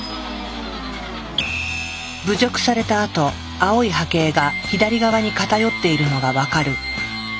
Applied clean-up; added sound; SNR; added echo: none; none; none; none.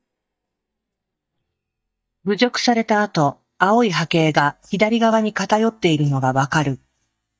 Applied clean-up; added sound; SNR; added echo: neural mask model DeepFilterNet 3.